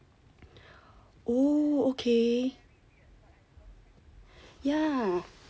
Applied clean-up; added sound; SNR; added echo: none; none; none; none.